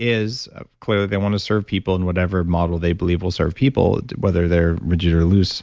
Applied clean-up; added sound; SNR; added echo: none; none; none; none.